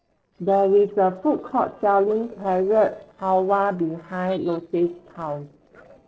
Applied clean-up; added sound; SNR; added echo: neural separator model SepFormer DNS4.